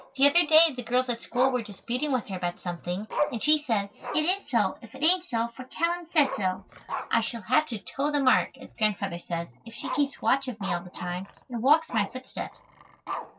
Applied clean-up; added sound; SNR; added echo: none; Growling; 11 dB; none.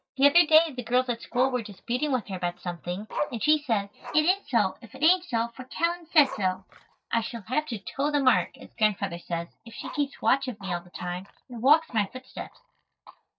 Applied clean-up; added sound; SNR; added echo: neural mask model DeepFilterNet 3.